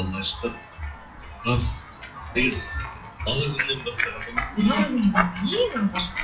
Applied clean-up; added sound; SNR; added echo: classical method WPE with log-MMSE.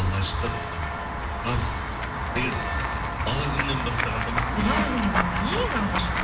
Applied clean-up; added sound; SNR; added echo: none; Walk, footsteps / Run / Bell; -1 dB; reverberation time 0.6 s.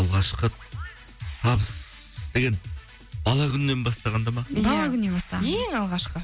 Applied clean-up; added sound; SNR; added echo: none; none; none; none.